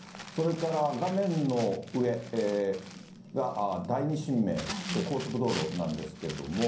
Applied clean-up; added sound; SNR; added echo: none; Crumpling, crinkling; 15 dB; reverberation time 0.6 s.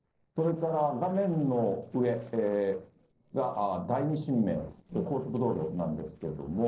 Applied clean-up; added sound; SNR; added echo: neural separator model SepFormer DNS4.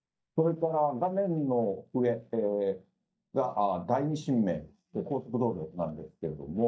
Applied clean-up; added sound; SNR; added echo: neural mask model DeepFilterNet 3.